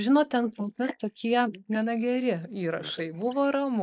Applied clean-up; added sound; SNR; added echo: neural mask model Resemble Enhance denoiser.